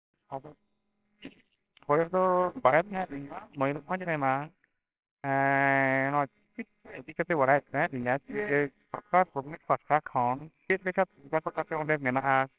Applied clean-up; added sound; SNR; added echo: neural separator model SepFormer WHAMR!.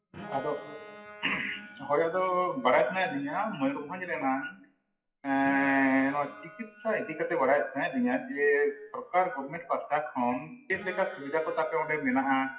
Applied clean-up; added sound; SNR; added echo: classical method WPE with log-MMSE.